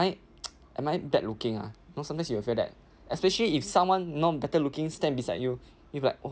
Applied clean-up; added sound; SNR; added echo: none; none; none; none.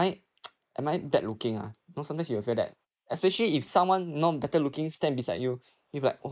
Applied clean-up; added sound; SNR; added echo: neural mask model Resemble Enhance denoiser.